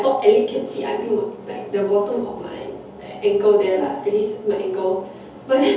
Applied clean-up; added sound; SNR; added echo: none; none; none; reverberation time 0.7 s.